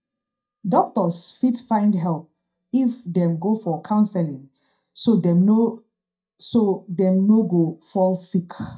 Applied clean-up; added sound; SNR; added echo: neural mask model DeepFilterNet 3.